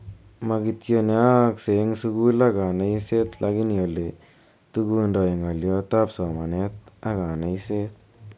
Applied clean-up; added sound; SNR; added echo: none; none; none; none.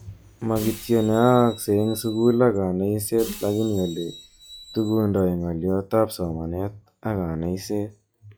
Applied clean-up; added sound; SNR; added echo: classical method log-MMSE.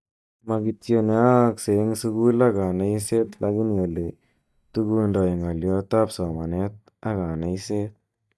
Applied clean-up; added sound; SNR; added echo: neural mask model DeepFilterNet 3.